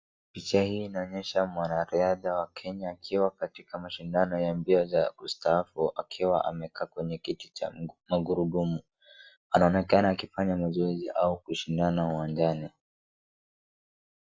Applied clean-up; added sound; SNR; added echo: none; none; none; none.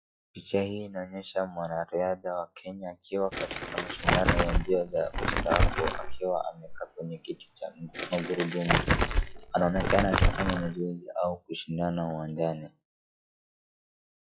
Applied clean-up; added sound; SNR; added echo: classical method log-MMSE.